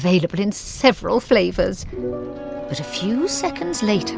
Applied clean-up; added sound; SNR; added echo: none; none; none; none.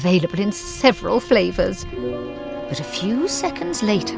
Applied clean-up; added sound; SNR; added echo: none; Bowed string instrument; 19 dB; none.